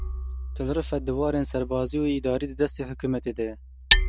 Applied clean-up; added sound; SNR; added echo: none; Hammer; 2 dB; none.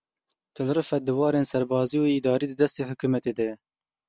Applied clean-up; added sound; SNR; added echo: none; none; none; none.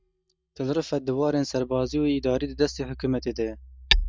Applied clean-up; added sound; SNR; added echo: neural mask model DeepFilterNet 3.